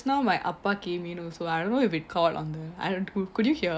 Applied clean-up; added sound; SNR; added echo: none; none; none; none.